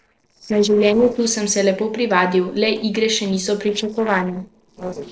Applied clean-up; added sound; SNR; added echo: neural separator model SepFormer DNS4.